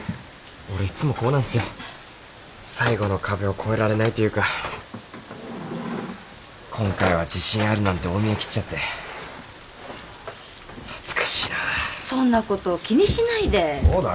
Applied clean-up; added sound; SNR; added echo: none; none; none; none.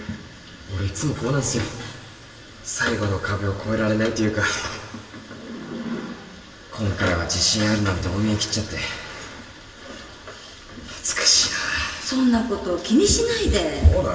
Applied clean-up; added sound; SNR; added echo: none; none; none; reverberation time 2.1 s.